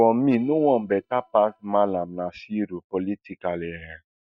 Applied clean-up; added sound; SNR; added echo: neural mask model DeepFilterNet 3.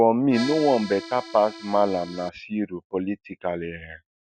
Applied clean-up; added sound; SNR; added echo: none; Accordion; 13 dB; none.